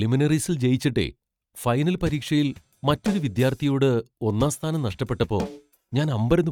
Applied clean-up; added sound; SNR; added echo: neural mask model RNNoise.